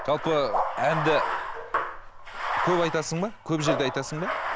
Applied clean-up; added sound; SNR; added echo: none; Bathtub (filling or washing); 2 dB; none.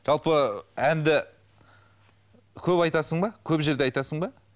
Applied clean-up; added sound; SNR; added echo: none; none; none; none.